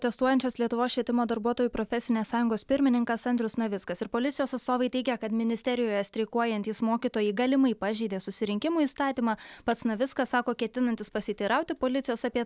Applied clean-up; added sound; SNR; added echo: none; none; none; none.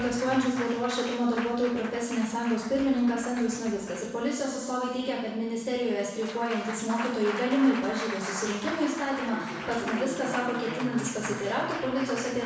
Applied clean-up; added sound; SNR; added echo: none; Applause; 10 dB; reverberation time 1.0 s.